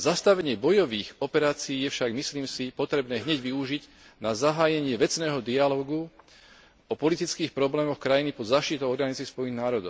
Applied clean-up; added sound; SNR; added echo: none; none; none; none.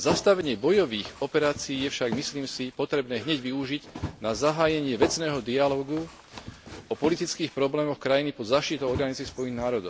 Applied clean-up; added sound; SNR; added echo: none; Run; 13 dB; none.